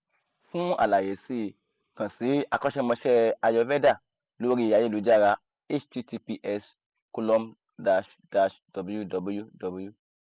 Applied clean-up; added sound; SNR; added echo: none; none; none; none.